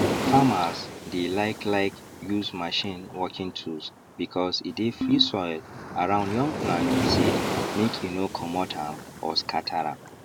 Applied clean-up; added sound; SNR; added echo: none; Ringtone + Waves, surf; 3 dB; none.